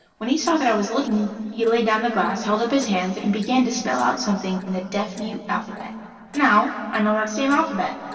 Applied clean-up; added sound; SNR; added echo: neural separator model SepFormer DNS4.